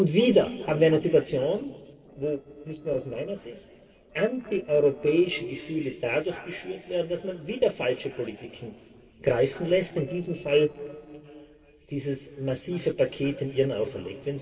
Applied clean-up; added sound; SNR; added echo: neural separator model SepFormer DNS4.